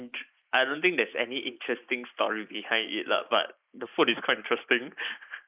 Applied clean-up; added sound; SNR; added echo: neural mask model Resemble Enhance denoiser.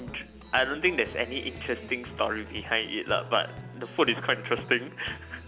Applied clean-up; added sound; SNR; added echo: none; Guitar; 13 dB; none.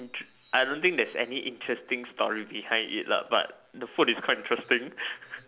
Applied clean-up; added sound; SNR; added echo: none; none; none; none.